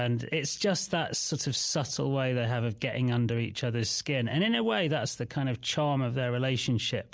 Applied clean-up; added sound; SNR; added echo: none; none; none; none.